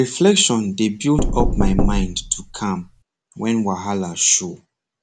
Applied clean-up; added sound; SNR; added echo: none; Knock; 0 dB; none.